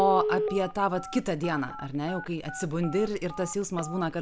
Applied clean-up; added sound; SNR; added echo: none; Telephone; 7 dB; none.